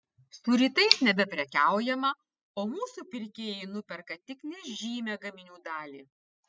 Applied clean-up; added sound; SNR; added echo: classical method spectral subtraction.